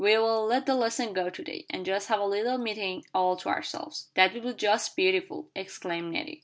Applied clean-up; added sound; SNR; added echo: none; none; none; none.